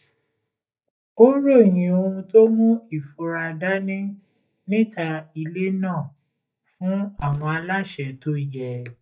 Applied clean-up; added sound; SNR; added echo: neural mask model DeepFilterNet 3.